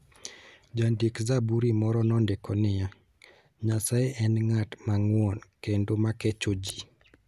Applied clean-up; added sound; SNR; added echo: none; none; none; none.